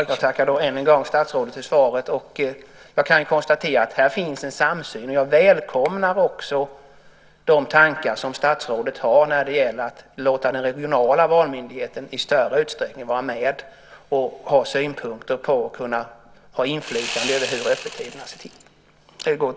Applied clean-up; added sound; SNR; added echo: none; Sawing; 10 dB; none.